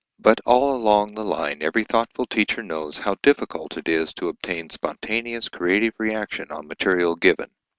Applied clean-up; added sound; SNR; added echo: none; none; none; none.